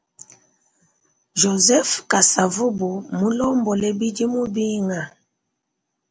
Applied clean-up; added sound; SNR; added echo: none; none; none; none.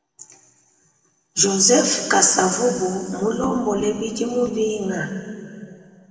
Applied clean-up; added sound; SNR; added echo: none; none; none; reverberation time 2.5 s.